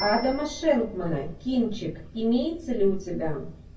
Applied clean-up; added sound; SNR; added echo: none; Bicycle bell; 19 dB; reverberation time 0.2 s.